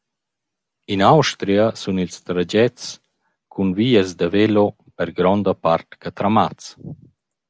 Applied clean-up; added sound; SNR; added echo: none; none; none; none.